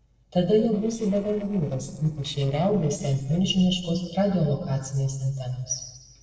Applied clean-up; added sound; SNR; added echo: neural separator model SepFormer DNS4.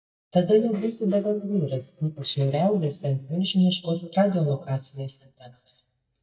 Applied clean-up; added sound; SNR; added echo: neural mask model DeepFilterNet 3.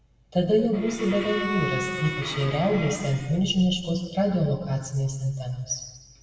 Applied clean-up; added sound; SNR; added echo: none; Bowed string instrument; 8 dB; reverberation time 1.2 s.